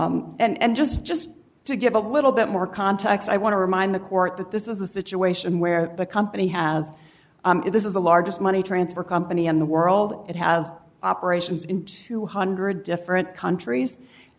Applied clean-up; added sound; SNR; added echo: none; none; none; none.